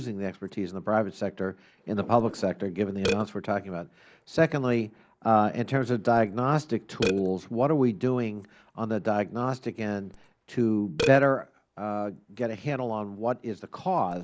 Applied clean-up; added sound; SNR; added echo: neural mask model Resemble Enhance denoiser.